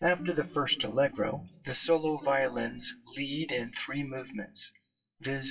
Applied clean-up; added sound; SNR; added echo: classical method WPE with log-MMSE.